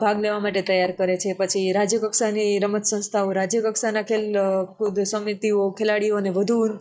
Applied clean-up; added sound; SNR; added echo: neural mask model DeepFilterNet 3.